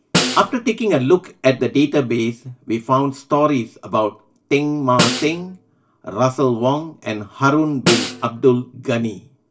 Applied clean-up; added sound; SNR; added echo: none; Snare drum; 5 dB; reverberation time 0.2 s.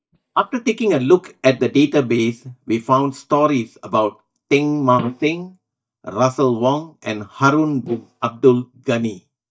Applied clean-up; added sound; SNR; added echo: neural mask model DeepFilterNet 3.